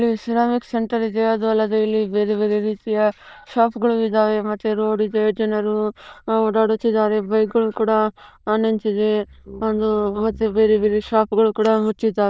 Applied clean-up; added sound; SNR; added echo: neural diffusion model UNIVERSE++.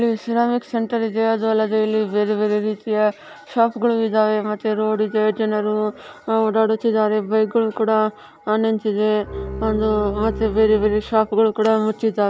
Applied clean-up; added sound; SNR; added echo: none; Bowed string instrument; 11 dB; none.